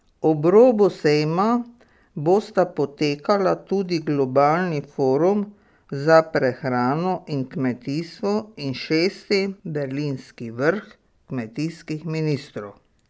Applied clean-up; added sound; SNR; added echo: none; none; none; none.